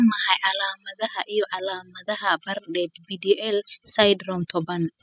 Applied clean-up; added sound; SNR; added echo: classical method spectral subtraction.